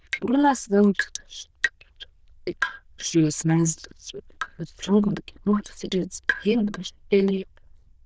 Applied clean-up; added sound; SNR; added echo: neural diffusion model UNIVERSE++.